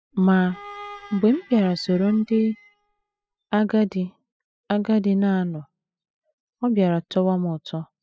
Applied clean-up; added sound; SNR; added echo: classical method spectral subtraction.